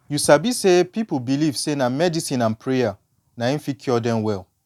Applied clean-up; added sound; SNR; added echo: none; none; none; none.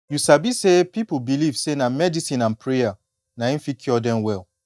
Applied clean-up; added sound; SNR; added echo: neural mask model DeepFilterNet 3.